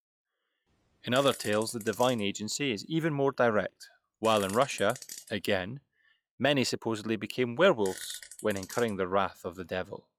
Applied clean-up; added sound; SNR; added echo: classical method log-MMSE.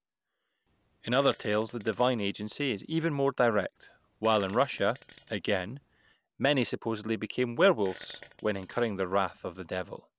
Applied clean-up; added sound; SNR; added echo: none; Fart; 17 dB; none.